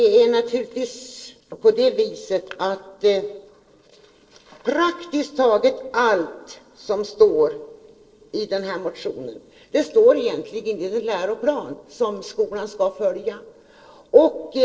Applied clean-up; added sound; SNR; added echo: neural separator model SepFormer DNS4.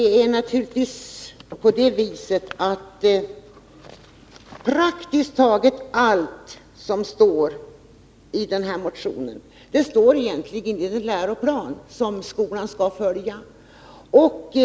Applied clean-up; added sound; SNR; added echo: none; none; none; none.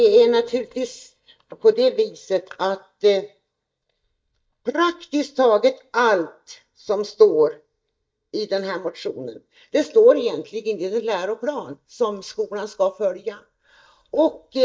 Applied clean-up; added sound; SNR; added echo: neural mask model DeepFilterNet 3.